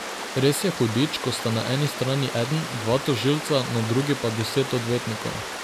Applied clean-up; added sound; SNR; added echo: none; Water; 8 dB; none.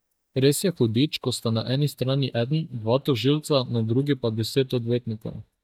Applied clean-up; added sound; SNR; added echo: neural mask model DeepFilterNet 3.